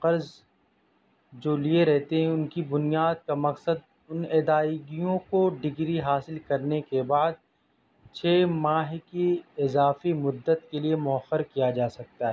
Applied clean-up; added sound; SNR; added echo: none; none; none; none.